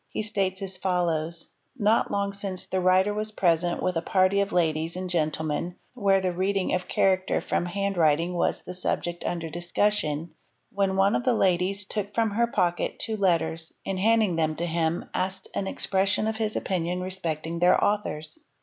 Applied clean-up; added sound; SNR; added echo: none; none; none; none.